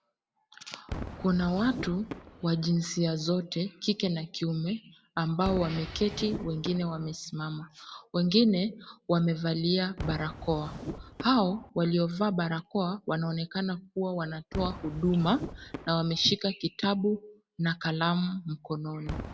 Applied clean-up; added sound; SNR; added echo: none; Whoosh, swoosh, swish / Fireworks; 14 dB; none.